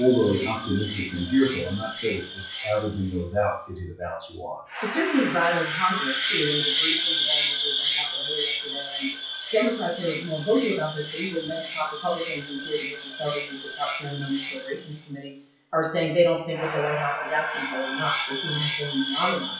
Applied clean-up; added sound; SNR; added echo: classical method WPE with log-MMSE.